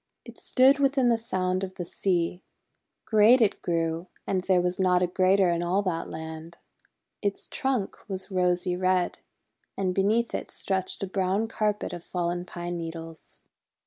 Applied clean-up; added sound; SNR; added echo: none; none; none; none.